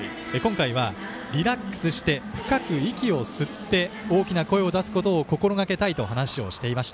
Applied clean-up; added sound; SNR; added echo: none; none; none; none.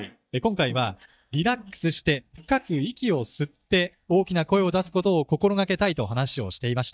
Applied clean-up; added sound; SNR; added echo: neural mask model DeepFilterNet 3.